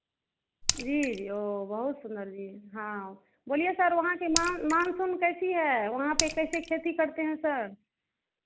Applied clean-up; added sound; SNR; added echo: none; Raindrop / Splash, splatter; 4 dB; none.